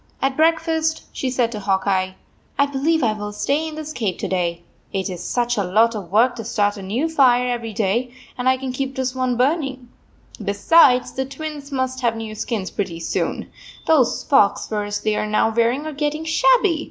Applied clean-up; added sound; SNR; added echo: none; none; none; none.